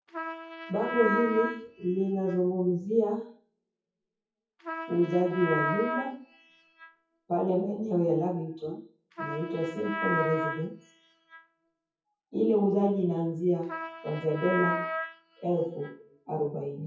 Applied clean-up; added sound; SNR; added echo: classical method WPE with log-MMSE.